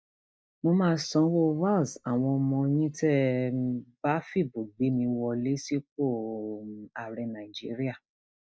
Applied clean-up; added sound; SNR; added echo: neural mask model DeepFilterNet 3.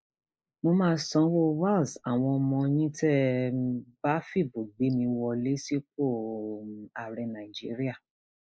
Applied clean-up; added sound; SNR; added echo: neural mask model Resemble Enhance denoiser.